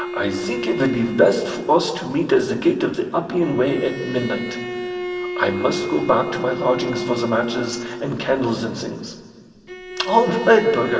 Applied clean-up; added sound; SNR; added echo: none; Bowed string instrument; 9 dB; reverberation time 2.2 s.